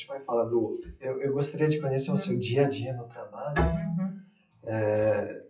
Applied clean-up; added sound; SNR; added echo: classical method WPE with log-MMSE.